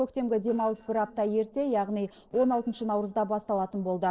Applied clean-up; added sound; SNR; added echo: neural separator model SepFormer DNS4.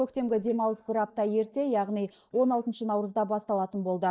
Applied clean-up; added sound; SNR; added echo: neural mask model DeepFilterNet 3.